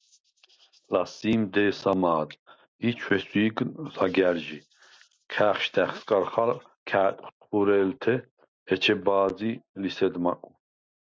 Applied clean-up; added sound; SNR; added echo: none; none; none; none.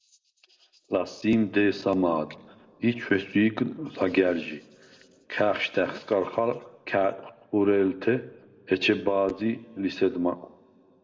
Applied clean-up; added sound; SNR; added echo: none; none; none; reverberation time 1.0 s.